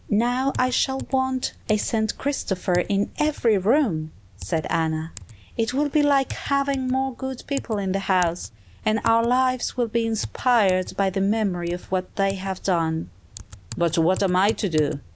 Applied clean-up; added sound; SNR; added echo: none; Typing; 17 dB; none.